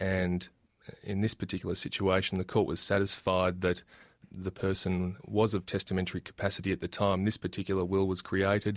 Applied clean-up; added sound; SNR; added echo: none; none; none; none.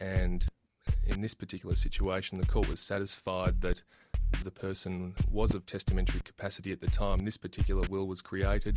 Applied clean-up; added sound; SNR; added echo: none; Scratching (performance technique); -5 dB; none.